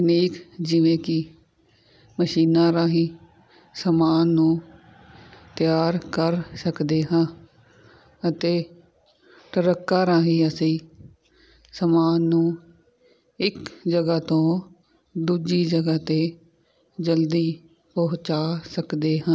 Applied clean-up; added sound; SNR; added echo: none; none; none; none.